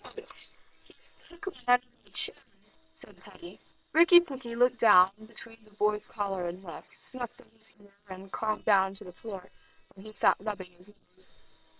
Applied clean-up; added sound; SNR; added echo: neural separator model SepFormer WHAM!.